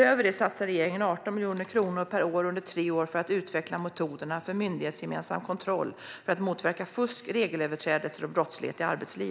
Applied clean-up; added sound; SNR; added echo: none; none; none; none.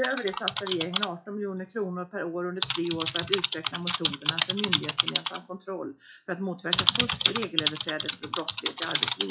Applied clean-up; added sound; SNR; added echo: classical method WPE with log-MMSE.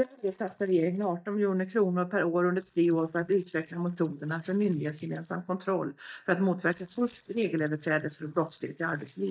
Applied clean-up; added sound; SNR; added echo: neural mask model DeepFilterNet 3.